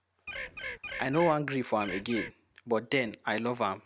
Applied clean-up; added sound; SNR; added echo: none; Bird; 8 dB; none.